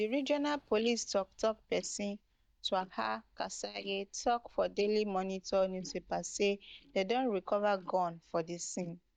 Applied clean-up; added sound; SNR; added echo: neural mask model DeepFilterNet 3.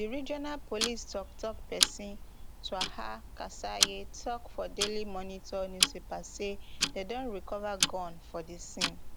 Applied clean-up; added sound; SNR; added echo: none; Tick-tock; -3 dB; none.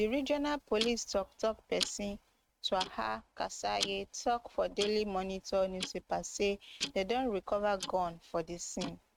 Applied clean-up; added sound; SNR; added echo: neural mask model RNNoise.